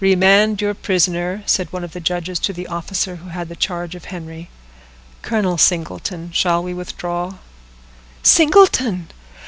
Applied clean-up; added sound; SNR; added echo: none; none; none; none.